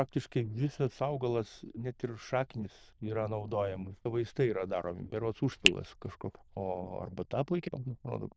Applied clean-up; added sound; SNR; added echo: neural diffusion model UNIVERSE++.